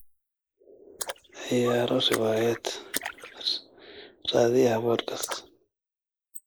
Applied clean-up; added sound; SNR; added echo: neural mask model Resemble Enhance denoiser.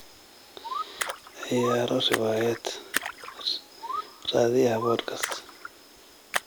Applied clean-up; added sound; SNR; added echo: none; Splash, splatter + Bird; 7 dB; none.